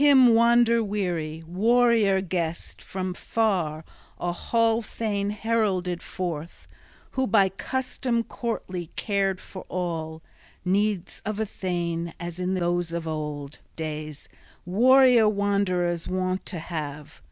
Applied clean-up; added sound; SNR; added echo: none; none; none; none.